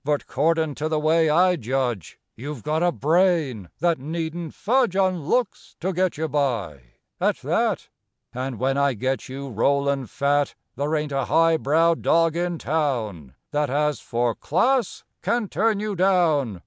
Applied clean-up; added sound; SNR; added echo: none; none; none; none.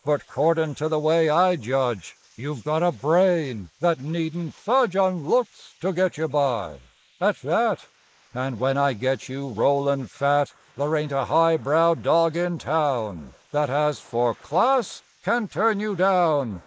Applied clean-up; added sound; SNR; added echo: neural mask model Resemble Enhance denoiser.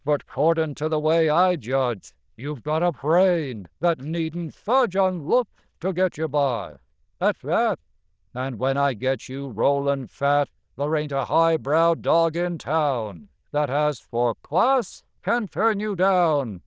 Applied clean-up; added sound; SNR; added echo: neural diffusion model UNIVERSE++.